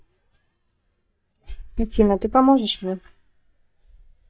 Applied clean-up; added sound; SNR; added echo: neural mask model DeepFilterNet 3.